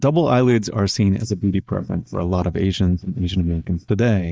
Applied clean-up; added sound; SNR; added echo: neural mask model DeepFilterNet 3.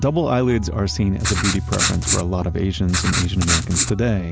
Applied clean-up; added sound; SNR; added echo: none; Writing; 2 dB; none.